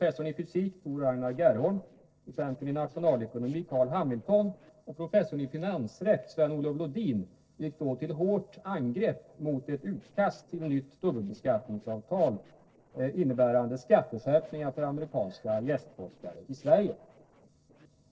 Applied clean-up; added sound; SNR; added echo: neural separator model SepFormer DNS4.